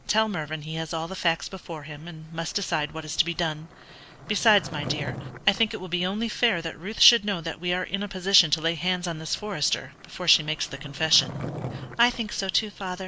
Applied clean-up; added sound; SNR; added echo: none; Skateboard; 15 dB; none.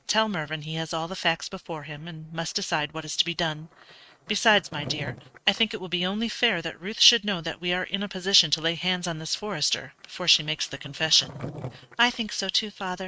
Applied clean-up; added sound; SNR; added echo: neural mask model RNNoise.